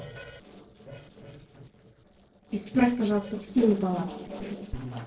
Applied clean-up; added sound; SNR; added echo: neural separator model SepFormer DNS4.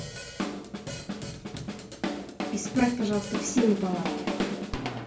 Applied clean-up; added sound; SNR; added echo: none; Drum kit; 2 dB; reverberation time 0.3 s.